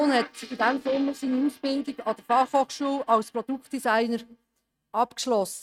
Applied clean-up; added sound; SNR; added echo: neural mask model RNNoise.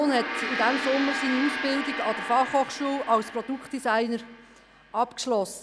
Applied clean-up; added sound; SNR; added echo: none; Gong; 7 dB; none.